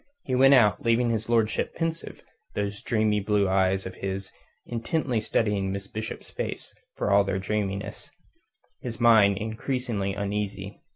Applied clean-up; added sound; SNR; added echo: none; none; none; none.